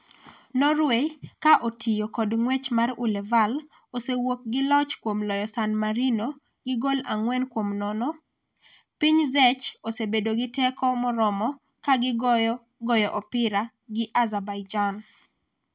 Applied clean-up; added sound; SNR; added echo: none; none; none; none.